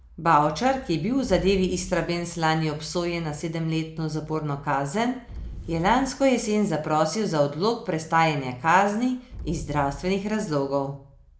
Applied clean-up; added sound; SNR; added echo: none; Explosion; 19 dB; none.